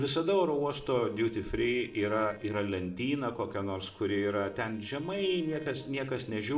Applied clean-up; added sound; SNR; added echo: neural separator model SepFormer DNS4.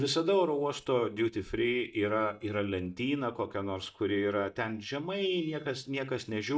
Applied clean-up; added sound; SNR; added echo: neural mask model DeepFilterNet 3.